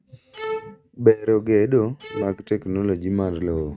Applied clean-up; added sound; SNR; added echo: neural mask model RNNoise.